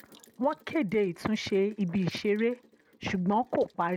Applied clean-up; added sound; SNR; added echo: neural mask model RNNoise.